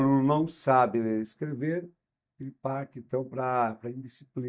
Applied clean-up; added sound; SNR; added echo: neural mask model DeepFilterNet 3.